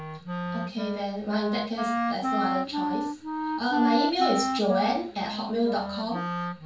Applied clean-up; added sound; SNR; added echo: none; Wind instrument, woodwind instrument; 1 dB; reverberation time 0.3 s.